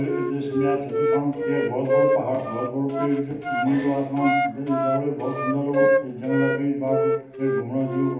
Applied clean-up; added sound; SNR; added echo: none; Wind instrument, woodwind instrument; 0 dB; reverberation time 0.8 s.